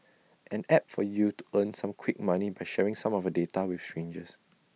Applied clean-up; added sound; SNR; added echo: none; none; none; none.